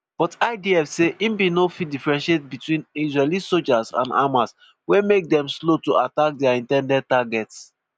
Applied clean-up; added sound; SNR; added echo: none; none; none; none.